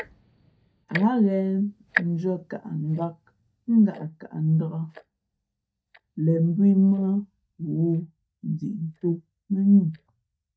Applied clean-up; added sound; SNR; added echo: neural mask model DeepFilterNet 3.